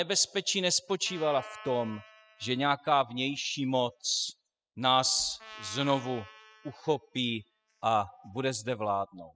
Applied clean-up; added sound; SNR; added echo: classical method spectral subtraction.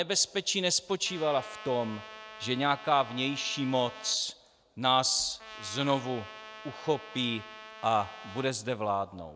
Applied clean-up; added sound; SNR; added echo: none; Trumpet; 16 dB; none.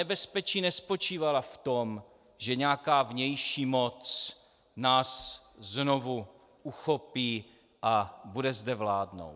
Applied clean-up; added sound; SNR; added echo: none; none; none; none.